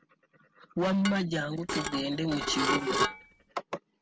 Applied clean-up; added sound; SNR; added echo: none; Dishes, pots, and pans / Glass; 1 dB; none.